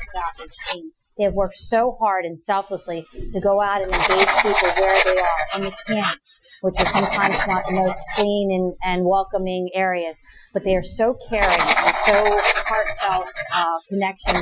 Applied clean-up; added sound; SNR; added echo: classical method Wiener filter.